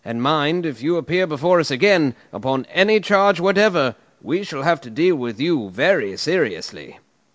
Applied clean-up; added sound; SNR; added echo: none; none; none; none.